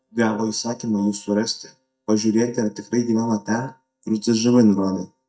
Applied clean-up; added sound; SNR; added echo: neural mask model DeepFilterNet 3.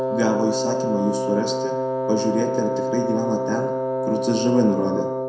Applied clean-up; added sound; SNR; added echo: none; Wind instrument, woodwind instrument; 0 dB; reverberation time 0.5 s.